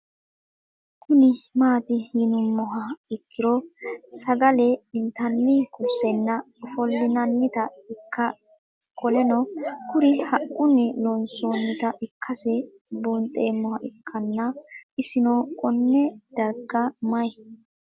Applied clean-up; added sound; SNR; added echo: none; none; none; none.